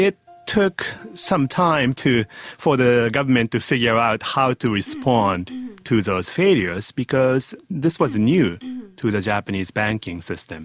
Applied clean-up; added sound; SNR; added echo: none; Cough; 14 dB; none.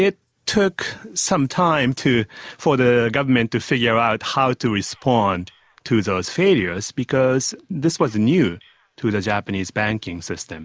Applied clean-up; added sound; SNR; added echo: neural mask model Resemble Enhance denoiser.